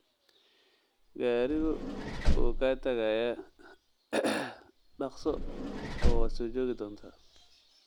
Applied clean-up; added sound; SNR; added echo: none; Vehicle; -3 dB; none.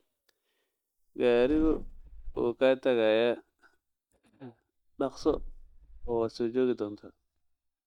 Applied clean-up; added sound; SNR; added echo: neural mask model DeepFilterNet 3.